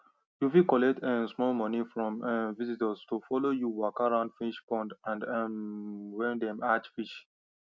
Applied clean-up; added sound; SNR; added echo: none; none; none; none.